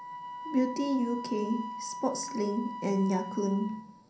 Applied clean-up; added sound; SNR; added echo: none; Wind instrument, woodwind instrument; 9 dB; reverberation time 0.6 s.